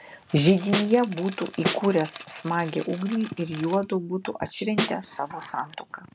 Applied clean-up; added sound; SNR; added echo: none; Rattle + Snare drum; 5 dB; none.